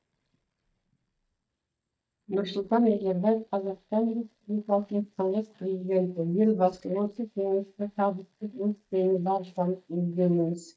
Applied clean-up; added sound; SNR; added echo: neural mask model DeepFilterNet 3.